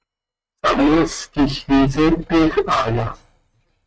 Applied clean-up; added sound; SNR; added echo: neural mask model RNNoise.